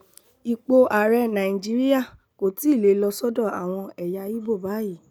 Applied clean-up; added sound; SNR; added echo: none; none; none; none.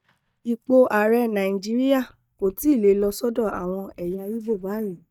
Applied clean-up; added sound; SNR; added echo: neural mask model DeepFilterNet 3.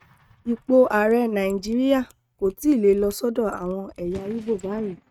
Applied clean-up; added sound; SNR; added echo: neural mask model RNNoise.